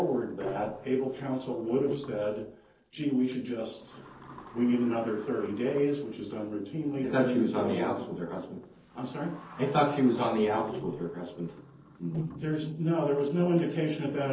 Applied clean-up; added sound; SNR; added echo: neural separator model SepFormer DNS4.